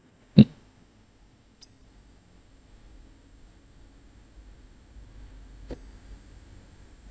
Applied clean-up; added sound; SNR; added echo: neural mask model DeepFilterNet 3.